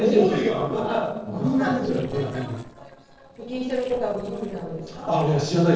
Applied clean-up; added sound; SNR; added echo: neural separator model SepFormer DNS4.